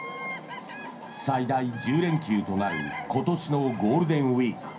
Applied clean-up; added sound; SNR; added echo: none; Bird vocalization, bird call, bird song; 13 dB; reverberation time 0.3 s.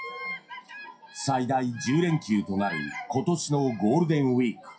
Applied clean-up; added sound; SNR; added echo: classical method WPE with log-MMSE.